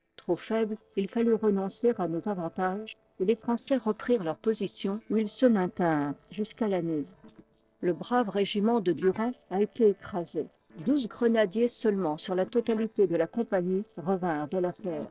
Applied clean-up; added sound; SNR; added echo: neural separator model SepFormer DNS4.